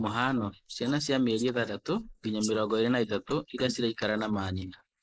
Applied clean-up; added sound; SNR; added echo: neural mask model Resemble Enhance denoiser.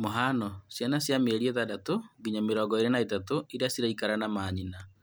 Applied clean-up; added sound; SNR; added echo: none; none; none; none.